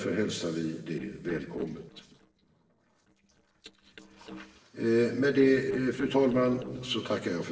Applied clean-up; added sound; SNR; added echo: neural separator model SepFormer DNS4.